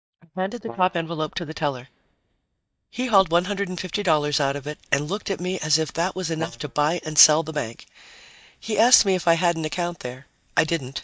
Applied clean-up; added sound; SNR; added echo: neural mask model DeepFilterNet 3.